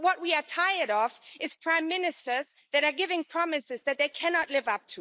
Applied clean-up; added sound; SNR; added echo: neural mask model Resemble Enhance denoiser.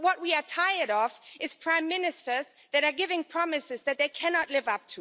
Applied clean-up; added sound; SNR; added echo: none; none; none; none.